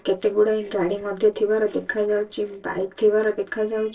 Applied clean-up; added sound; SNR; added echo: neural separator model SepFormer DNS4.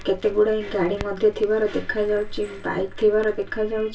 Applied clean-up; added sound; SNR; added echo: none; Crackle; 13 dB; reverberation time 0.2 s.